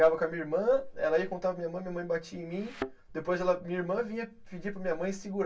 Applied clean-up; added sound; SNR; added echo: none; Thump, thud; 11 dB; reverberation time 0.1 s.